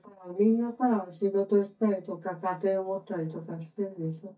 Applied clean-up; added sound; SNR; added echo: neural mask model DeepFilterNet 3.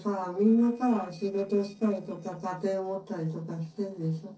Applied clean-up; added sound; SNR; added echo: neural separator model SepFormer DNS4.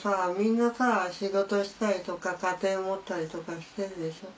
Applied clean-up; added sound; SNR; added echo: none; none; none; none.